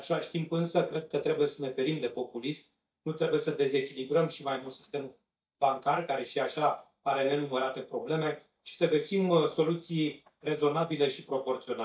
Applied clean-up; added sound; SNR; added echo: neural mask model DeepFilterNet 3.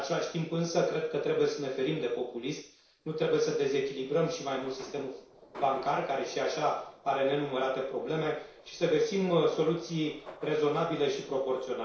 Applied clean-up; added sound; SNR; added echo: neural separator model SepFormer DNS4.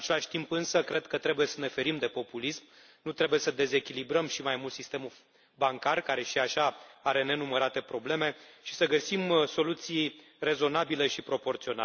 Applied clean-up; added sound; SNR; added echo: none; none; none; none.